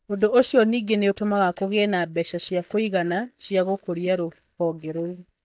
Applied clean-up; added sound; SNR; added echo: neural mask model DeepFilterNet 3.